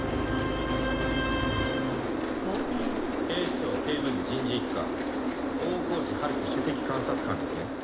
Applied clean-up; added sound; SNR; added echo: none; Boat, Water vehicle; -2 dB; reverberation time 2.1 s.